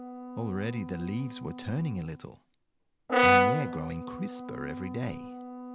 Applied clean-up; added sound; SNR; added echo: none; Brass instrument; -4 dB; none.